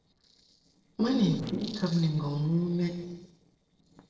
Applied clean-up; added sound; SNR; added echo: neural separator model SepFormer DNS4.